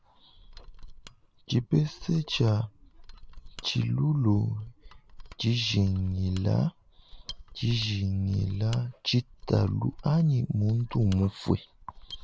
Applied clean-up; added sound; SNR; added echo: none; Mechanisms; 18 dB; none.